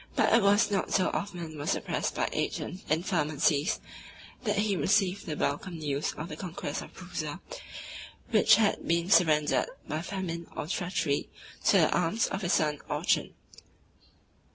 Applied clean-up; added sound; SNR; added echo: none; none; none; none.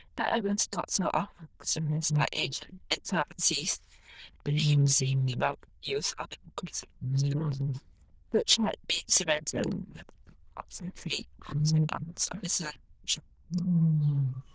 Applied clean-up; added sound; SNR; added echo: neural diffusion model UNIVERSE++.